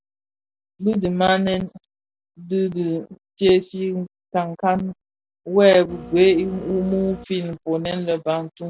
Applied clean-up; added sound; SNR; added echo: none; Printer; 16 dB; none.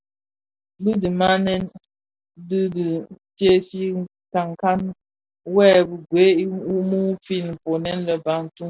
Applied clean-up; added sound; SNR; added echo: none; none; none; none.